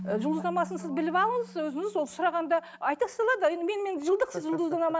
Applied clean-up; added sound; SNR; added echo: none; Keyboard (musical); 17 dB; none.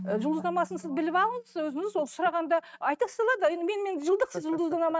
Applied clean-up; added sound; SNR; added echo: neural mask model RNNoise.